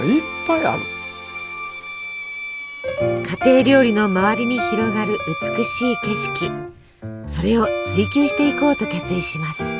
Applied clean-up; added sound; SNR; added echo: none; Bowed string instrument; 10 dB; none.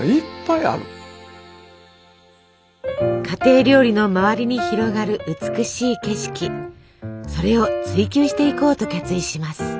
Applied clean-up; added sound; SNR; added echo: none; none; none; none.